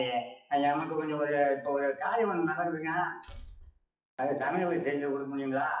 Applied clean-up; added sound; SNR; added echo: classical method WPE with log-MMSE.